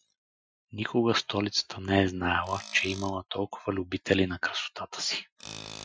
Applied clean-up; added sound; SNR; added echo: classical method Wiener filter.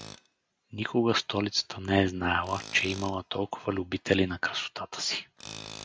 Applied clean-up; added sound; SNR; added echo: none; Tools; 19 dB; none.